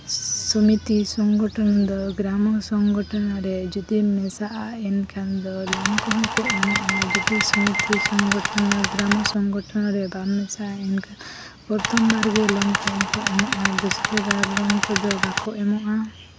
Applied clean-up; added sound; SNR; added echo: none; Alarm + Tools; 1 dB; none.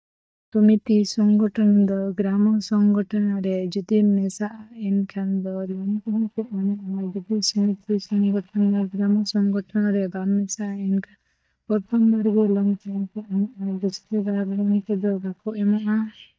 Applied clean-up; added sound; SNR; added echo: neural mask model DeepFilterNet 3.